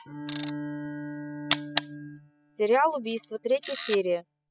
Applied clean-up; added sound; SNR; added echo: classical method spectral subtraction.